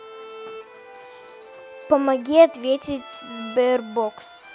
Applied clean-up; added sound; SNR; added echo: none; Bowed string instrument; 18 dB; none.